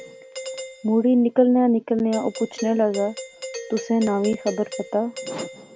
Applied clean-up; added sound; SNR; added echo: none; Doorbell; 14 dB; none.